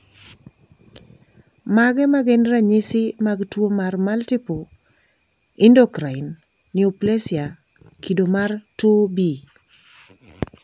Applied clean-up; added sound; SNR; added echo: none; none; none; none.